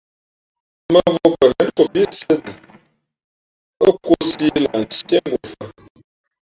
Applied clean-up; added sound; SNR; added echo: neural mask model RNNoise.